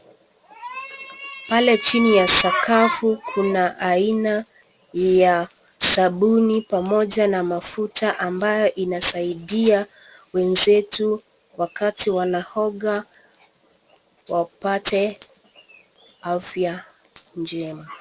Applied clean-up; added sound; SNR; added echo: none; none; none; none.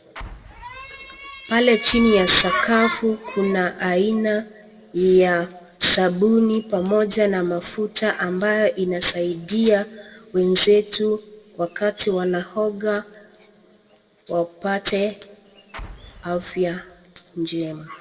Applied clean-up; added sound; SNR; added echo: none; Explosion; 20 dB; reverberation time 1.0 s.